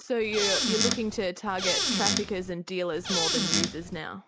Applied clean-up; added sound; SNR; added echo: none; Squeak / Cupboard open or close; -2 dB; none.